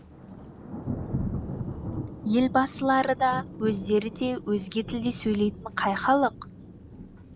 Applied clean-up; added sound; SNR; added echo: none; Thunder; 9 dB; none.